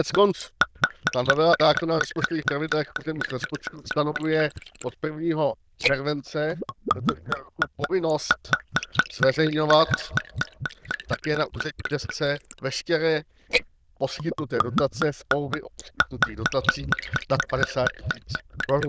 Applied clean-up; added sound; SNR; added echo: neural diffusion model UNIVERSE++.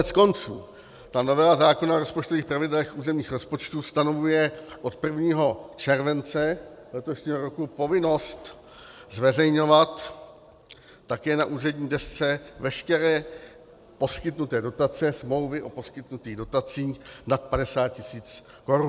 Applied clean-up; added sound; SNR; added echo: none; none; none; none.